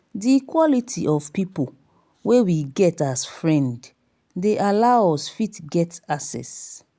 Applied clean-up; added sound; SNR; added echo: none; none; none; none.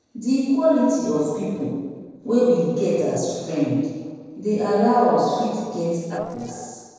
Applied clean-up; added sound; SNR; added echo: neural separator model SepFormer DNS4.